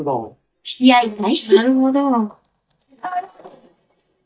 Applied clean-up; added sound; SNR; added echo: neural mask model DeepFilterNet 3.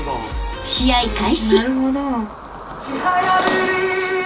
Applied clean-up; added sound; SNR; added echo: none; Cricket; 14 dB; reverberation time 0.2 s.